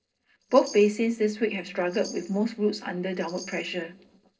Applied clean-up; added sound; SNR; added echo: neural separator model SepFormer DNS4.